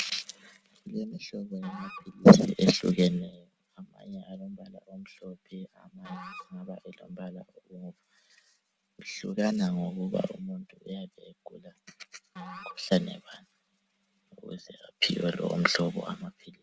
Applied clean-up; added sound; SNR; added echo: none; Musical instrument; 20 dB; none.